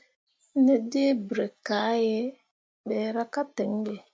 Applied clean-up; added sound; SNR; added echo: none; none; none; none.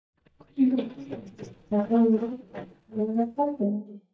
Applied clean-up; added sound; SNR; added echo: neural mask model DeepFilterNet 3.